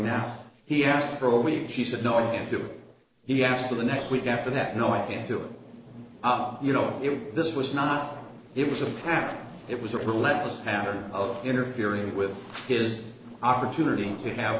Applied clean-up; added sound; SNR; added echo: neural separator model SepFormer DNS4.